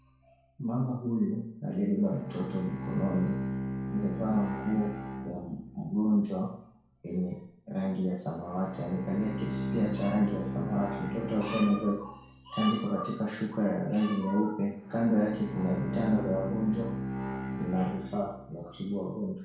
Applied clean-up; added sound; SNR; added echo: none; Bowed string instrument; 7 dB; reverberation time 0.6 s.